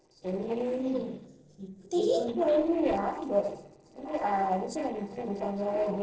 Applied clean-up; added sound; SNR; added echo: neural separator model SepFormer DNS4.